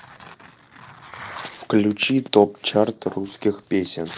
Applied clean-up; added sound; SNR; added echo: neural separator model SepFormer DNS4.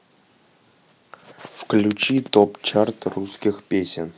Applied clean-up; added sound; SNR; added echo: none; none; none; none.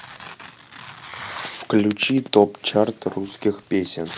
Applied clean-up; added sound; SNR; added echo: none; Tearing; 17 dB; none.